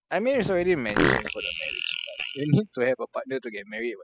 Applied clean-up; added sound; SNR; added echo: classical method spectral subtraction.